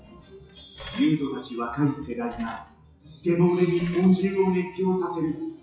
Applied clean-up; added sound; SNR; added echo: classical method WPE with log-MMSE.